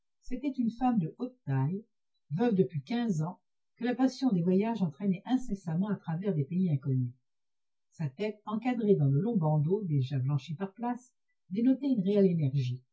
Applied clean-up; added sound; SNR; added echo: none; none; none; reverberation time 0.1 s.